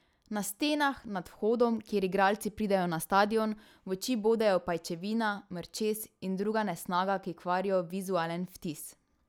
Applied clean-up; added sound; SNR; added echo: none; none; none; none.